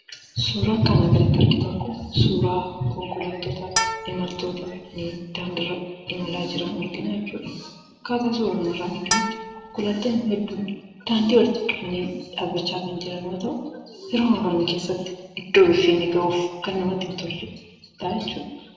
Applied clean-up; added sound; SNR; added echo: none; Bowed string instrument; 6 dB; reverberation time 1.1 s.